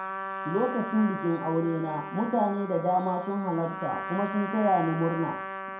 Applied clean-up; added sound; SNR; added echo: none; Trumpet; 8 dB; reverberation time 0.4 s.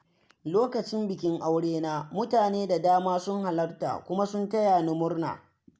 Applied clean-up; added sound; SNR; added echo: none; none; none; none.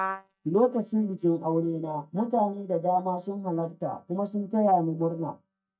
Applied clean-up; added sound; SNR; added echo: neural mask model DeepFilterNet 3.